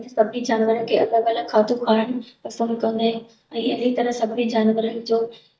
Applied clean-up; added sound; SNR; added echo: neural mask model DeepFilterNet 3.